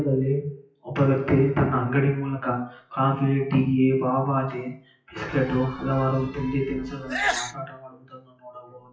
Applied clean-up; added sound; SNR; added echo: classical method WPE with log-MMSE.